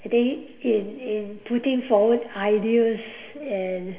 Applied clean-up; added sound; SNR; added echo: none; none; none; reverberation time 1.4 s.